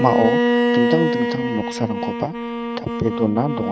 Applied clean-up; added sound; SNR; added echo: neural mask model RNNoise.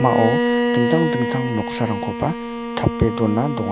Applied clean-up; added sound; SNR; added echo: none; Bowed string instrument; 1 dB; none.